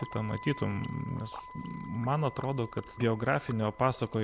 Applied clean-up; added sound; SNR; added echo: none; Wind instrument, woodwind instrument + Liquid; 15 dB; none.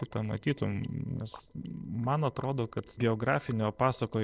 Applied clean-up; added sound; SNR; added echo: neural separator model SepFormer DNS4.